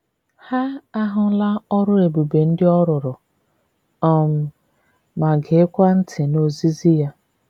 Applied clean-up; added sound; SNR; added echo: none; none; none; none.